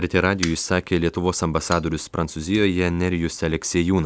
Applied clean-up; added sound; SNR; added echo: none; Fire; 20 dB; none.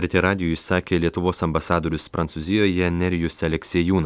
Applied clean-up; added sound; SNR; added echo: none; none; none; none.